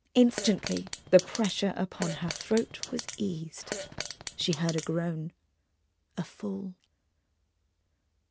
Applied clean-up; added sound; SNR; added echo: none; Fart; 9 dB; none.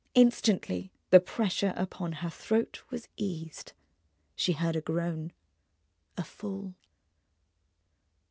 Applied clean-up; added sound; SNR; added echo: none; none; none; none.